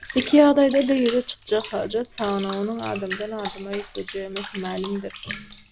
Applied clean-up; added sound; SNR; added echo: none; Bathtub (filling or washing) / Water; 10 dB; none.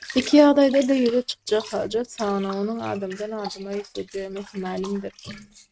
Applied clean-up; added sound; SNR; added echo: neural mask model RNNoise.